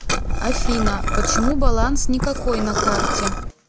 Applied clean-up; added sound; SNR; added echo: none; Liquid; -5 dB; none.